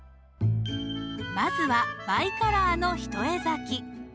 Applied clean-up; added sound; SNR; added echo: none; none; none; none.